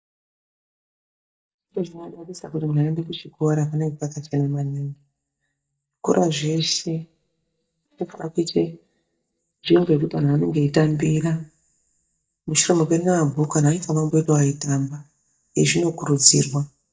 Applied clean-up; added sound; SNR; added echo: neural mask model DeepFilterNet 3.